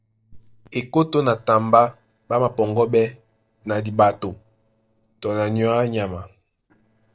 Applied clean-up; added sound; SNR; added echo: neural separator model SepFormer DNS4.